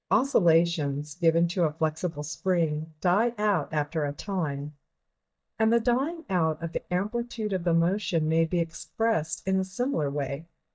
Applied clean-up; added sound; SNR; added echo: neural mask model DeepFilterNet 3.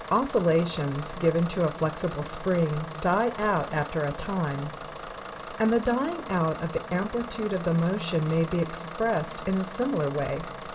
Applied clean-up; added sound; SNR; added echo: none; Bus / Engine; 11 dB; reverberation time 1.7 s.